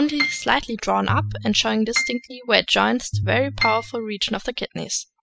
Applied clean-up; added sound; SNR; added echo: classical method spectral subtraction.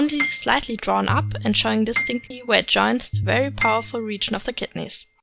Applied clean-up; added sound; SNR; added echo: none; Piano + Piano; 6 dB; none.